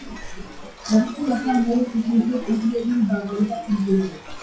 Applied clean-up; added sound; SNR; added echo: classical method WPE with log-MMSE.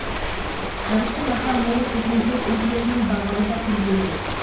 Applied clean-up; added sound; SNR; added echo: none; Ocean; 3 dB; reverberation time 0.6 s.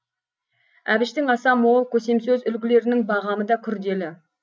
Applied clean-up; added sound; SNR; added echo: none; none; none; none.